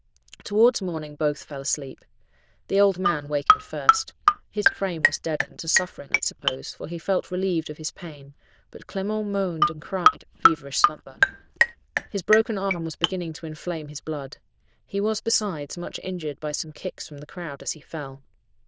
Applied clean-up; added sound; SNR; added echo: neural diffusion model UNIVERSE++.